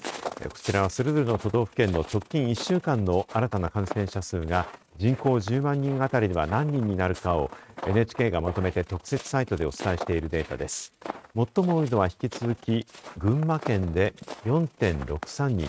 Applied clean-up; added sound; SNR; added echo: neural mask model RNNoise.